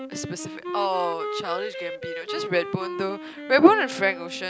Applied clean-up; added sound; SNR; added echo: none; Wind instrument, woodwind instrument; 9 dB; none.